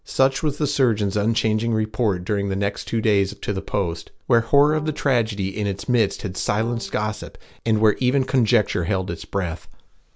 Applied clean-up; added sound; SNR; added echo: none; Brass instrument; 20 dB; none.